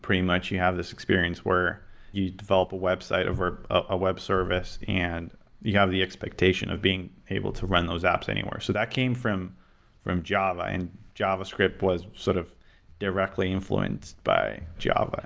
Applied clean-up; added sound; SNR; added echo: none; none; none; none.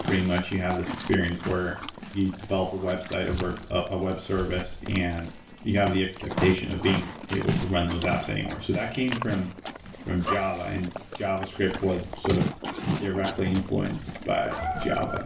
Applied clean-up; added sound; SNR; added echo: none; Livestock, farm animals, working animals; 6 dB; reverberation time 0.3 s.